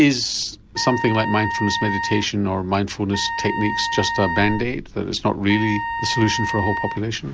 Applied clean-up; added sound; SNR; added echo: none; Wind instrument, woodwind instrument; 5 dB; none.